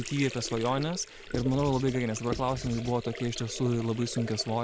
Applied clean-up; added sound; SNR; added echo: none; Writing + Sink (filling or washing) / Water; 11 dB; none.